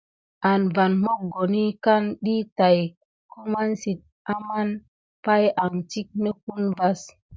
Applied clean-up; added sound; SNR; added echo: none; none; none; none.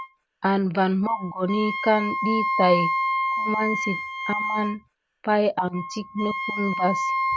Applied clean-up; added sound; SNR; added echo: none; Wind instrument, woodwind instrument; 3 dB; none.